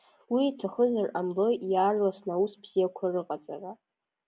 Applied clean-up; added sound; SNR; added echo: none; none; none; none.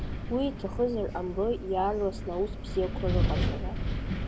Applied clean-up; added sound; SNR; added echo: none; Wind; 0 dB; none.